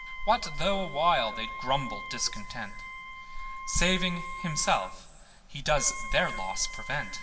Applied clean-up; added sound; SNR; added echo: none; Wind instrument, woodwind instrument; 11 dB; reverberation time 2.4 s.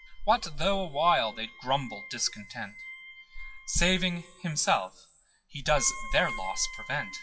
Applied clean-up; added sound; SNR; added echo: classical method WPE with log-MMSE.